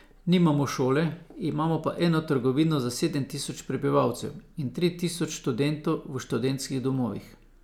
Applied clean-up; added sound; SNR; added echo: none; none; none; none.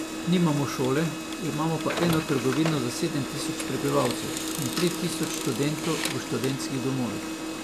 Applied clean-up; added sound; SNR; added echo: none; Printer; 4 dB; none.